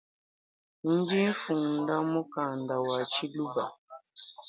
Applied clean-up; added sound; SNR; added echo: none; none; none; none.